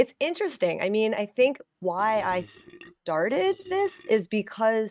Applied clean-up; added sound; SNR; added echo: neural mask model RNNoise.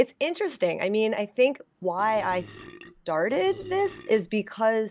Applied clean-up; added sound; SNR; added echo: none; Burping, eructation; 20 dB; none.